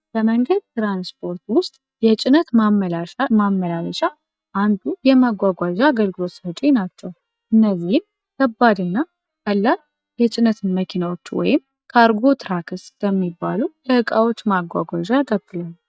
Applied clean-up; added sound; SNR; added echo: neural mask model DeepFilterNet 3.